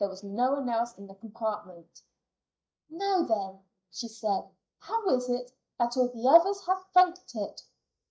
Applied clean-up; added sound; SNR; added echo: neural mask model DeepFilterNet 3.